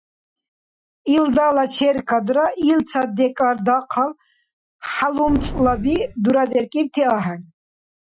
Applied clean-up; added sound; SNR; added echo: classical method Wiener filter.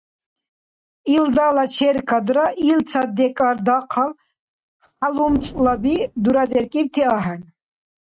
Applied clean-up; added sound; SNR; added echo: neural mask model RNNoise.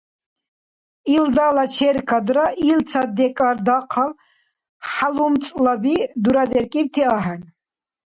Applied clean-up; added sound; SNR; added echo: none; none; none; none.